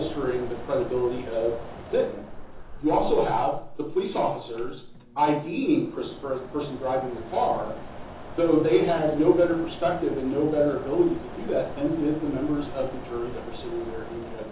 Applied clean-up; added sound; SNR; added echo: none; Mechanisms; 11 dB; reverberation time 0.7 s.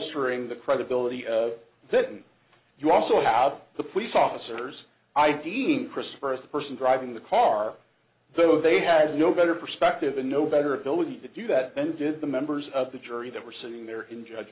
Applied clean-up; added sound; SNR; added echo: none; none; none; none.